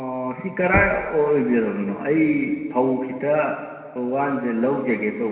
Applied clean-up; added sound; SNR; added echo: none; Knock; 12 dB; reverberation time 2.1 s.